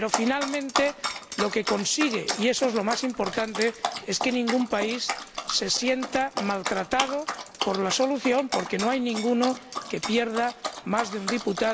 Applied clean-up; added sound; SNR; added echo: none; Dog; 7 dB; none.